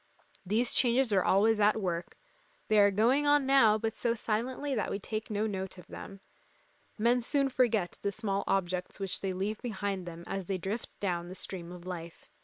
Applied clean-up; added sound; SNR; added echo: neural separator model SepFormer WHAM!.